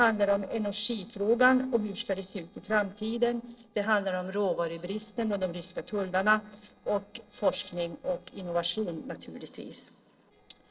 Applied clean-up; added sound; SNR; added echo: neural separator model SepFormer DNS4.